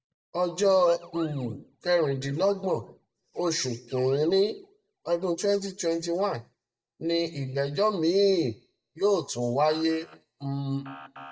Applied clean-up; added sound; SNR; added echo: neural mask model DeepFilterNet 3.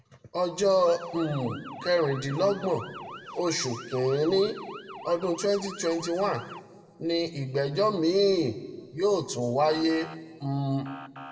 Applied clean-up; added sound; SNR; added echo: none; Motor vehicle (road) / Siren; 17 dB; reverberation time 1.4 s.